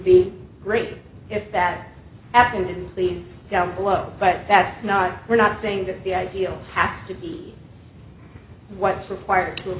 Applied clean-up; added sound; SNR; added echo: none; none; none; none.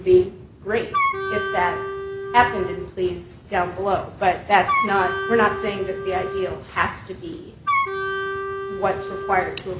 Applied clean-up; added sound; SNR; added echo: none; Wind instrument, woodwind instrument; 3 dB; none.